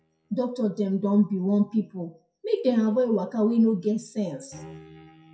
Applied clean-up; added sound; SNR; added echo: classical method WPE with log-MMSE.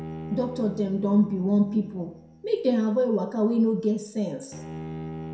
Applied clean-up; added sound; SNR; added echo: none; Bowed string instrument; 15 dB; reverberation time 0.5 s.